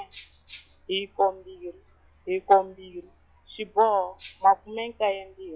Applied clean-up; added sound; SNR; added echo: classical method log-MMSE.